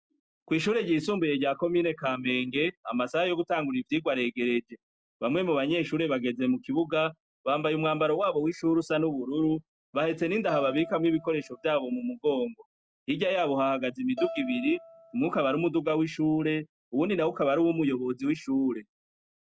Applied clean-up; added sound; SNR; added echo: none; Bowed string instrument; 13 dB; none.